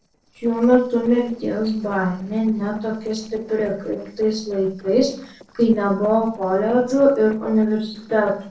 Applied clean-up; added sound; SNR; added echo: neural separator model SepFormer DNS4.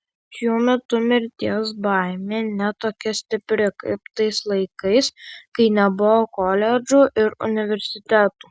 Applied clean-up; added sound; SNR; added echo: none; none; none; none.